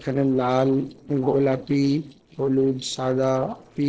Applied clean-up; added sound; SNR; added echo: neural separator model SepFormer DNS4.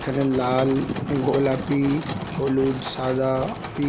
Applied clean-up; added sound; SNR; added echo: none; Mechanisms; 10 dB; none.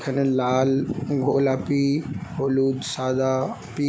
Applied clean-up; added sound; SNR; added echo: none; none; none; none.